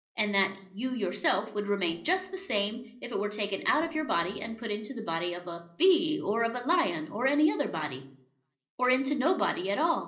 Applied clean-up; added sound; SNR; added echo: neural separator model SepFormer DNS4.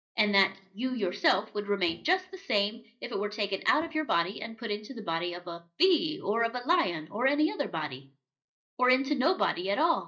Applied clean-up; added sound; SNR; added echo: neural mask model DeepFilterNet 3.